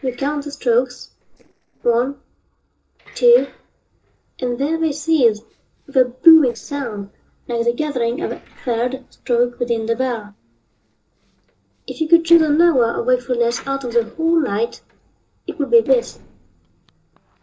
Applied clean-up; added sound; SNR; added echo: neural separator model SepFormer DNS4.